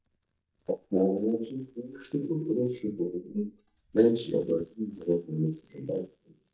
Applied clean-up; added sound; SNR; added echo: neural mask model DeepFilterNet 3.